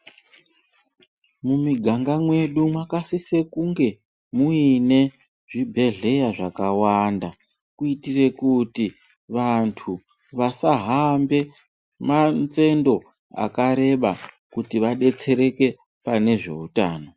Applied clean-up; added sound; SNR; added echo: none; none; none; none.